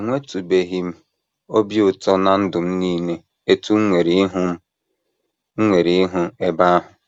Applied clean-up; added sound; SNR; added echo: none; none; none; none.